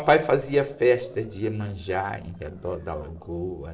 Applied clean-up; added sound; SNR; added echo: neural separator model SepFormer DNS4.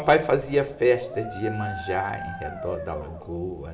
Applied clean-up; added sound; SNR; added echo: none; Dog; 11 dB; reverberation time 2.6 s.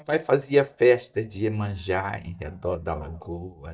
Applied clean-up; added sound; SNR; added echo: neural mask model DeepFilterNet 3.